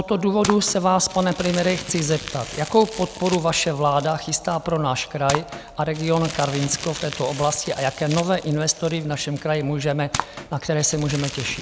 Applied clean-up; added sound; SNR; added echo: none; Crumpling, crinkling; 12 dB; none.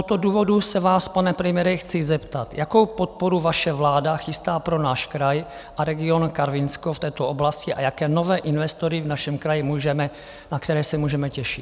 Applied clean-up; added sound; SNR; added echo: none; none; none; none.